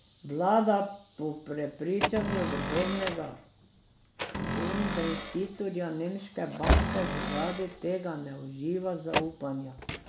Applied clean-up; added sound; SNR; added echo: none; Cupboard open or close + Slam / Train; 2 dB; none.